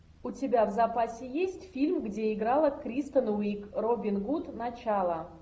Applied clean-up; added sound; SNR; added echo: none; none; none; none.